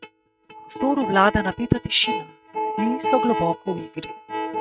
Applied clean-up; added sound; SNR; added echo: neural mask model RNNoise.